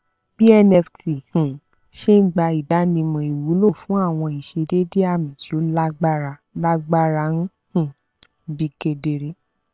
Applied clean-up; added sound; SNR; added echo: neural separator model SepFormer WHAM!.